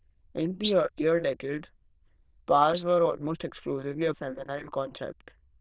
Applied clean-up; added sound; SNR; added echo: neural diffusion model UNIVERSE++.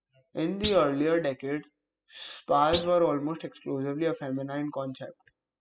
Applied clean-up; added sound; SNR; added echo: classical method spectral subtraction.